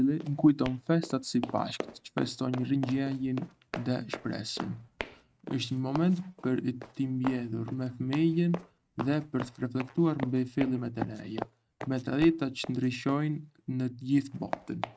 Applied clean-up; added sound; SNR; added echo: neural mask model RNNoise.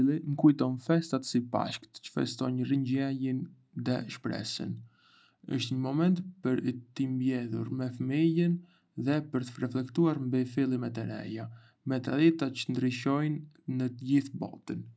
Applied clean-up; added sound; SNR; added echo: none; none; none; none.